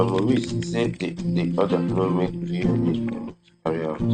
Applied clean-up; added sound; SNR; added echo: neural mask model RNNoise.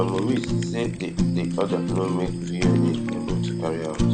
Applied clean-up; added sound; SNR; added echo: none; Fire; -4 dB; none.